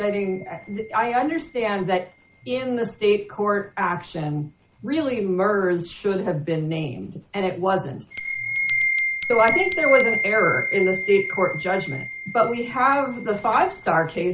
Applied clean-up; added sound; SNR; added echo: none; Bell; 7 dB; none.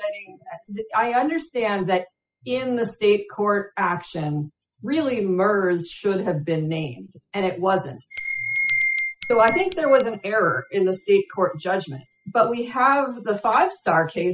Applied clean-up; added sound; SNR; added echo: classical method spectral subtraction.